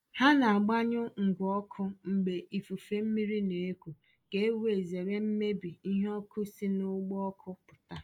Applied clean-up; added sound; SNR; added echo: neural mask model Resemble Enhance denoiser.